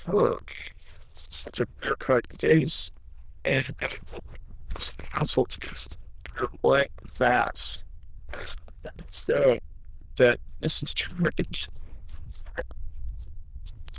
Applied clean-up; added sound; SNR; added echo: neural diffusion model UNIVERSE++.